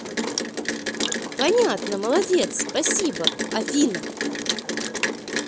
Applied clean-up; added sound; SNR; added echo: none; Rain; 2 dB; none.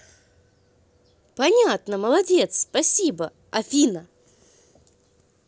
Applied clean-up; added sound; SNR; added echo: none; none; none; none.